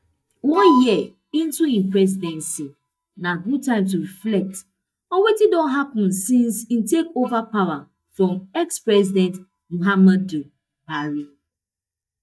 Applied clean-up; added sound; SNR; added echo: neural mask model DeepFilterNet 3.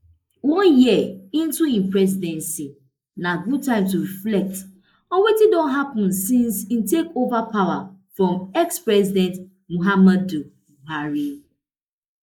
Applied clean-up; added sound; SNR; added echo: neural mask model Resemble Enhance denoiser.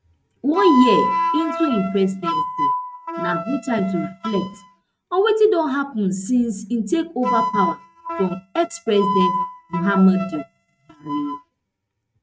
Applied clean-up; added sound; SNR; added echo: neural mask model RNNoise.